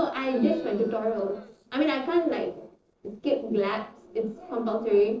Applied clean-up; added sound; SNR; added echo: neural separator model SepFormer DNS4.